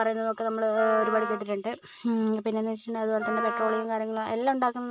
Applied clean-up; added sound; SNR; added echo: neural mask model RNNoise.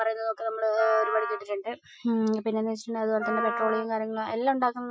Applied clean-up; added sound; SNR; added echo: classical method Wiener filter.